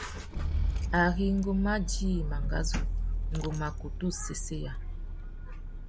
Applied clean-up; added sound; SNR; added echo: none; Rattle / Engine starting / Car; -1 dB; none.